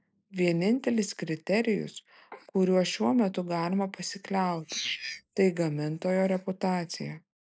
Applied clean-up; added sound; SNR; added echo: neural mask model Resemble Enhance denoiser.